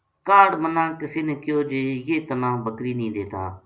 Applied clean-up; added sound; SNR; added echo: none; none; none; none.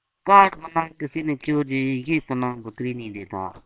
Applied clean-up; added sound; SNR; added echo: neural separator model SepFormer WHAM!.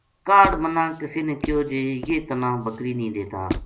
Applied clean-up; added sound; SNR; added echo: none; Squeak; 12 dB; none.